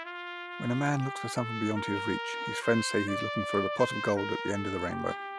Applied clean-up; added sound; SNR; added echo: none; Trumpet; 5 dB; none.